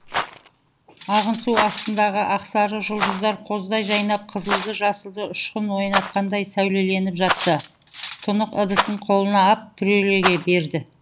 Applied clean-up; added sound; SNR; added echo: none; Cutlery, silverware + Rattle; 6 dB; none.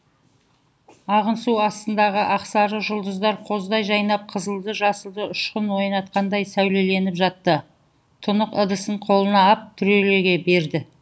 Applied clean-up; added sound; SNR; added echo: none; none; none; none.